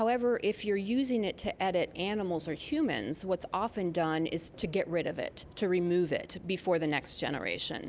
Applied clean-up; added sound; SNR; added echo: none; none; none; none.